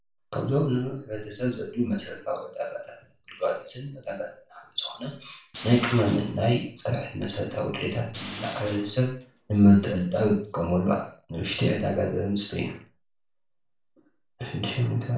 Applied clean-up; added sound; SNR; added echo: none; Tools; 15 dB; reverberation time 0.4 s.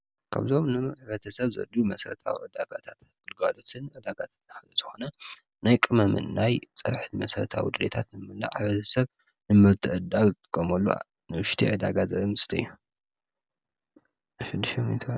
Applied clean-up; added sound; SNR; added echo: none; none; none; none.